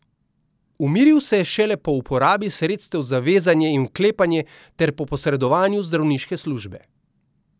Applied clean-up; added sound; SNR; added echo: none; none; none; none.